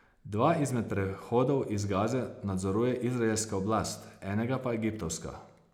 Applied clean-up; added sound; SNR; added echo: none; none; none; none.